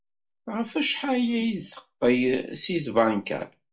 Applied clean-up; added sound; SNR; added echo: none; none; none; reverberation time 0.2 s.